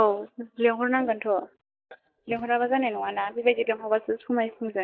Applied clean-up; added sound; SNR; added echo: neural mask model DeepFilterNet 3.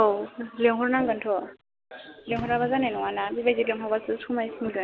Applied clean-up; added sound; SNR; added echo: none; Gunshot, gunfire; 20 dB; none.